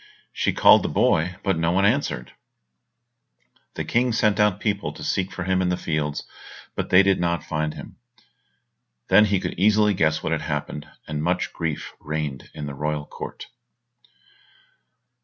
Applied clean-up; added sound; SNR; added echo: none; none; none; none.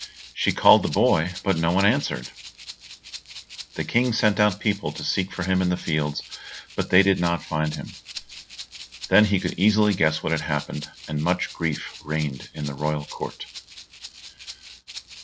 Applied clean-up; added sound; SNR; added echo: none; Rattle (instrument); 16 dB; none.